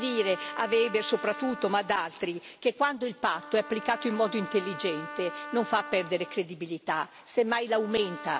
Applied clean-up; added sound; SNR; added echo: none; Trumpet; 13 dB; none.